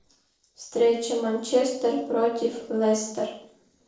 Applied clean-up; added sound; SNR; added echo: neural separator model SepFormer DNS4.